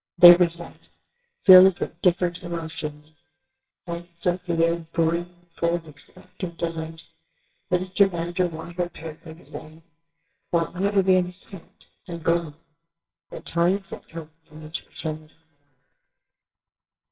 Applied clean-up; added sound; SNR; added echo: neural separator model SepFormer WHAMR!.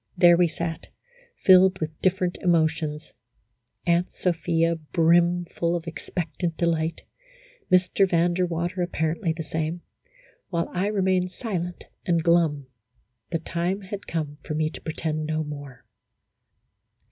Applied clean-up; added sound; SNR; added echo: none; none; none; none.